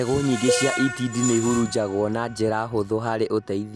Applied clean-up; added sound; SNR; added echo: none; Cowbell + Screech; 7 dB; none.